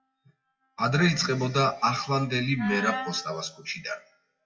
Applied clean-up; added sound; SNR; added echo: classical method WPE with log-MMSE.